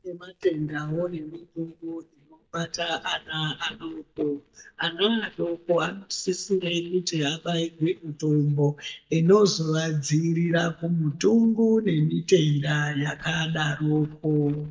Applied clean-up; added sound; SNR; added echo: neural mask model DeepFilterNet 3.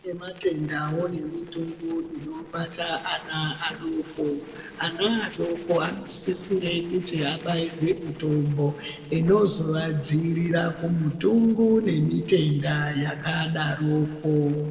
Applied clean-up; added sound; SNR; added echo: neural separator model SepFormer DNS4.